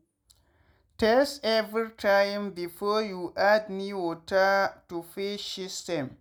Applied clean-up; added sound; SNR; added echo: none; none; none; none.